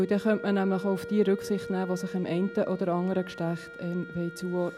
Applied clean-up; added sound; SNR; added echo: none; Wind instrument, woodwind instrument; 13 dB; none.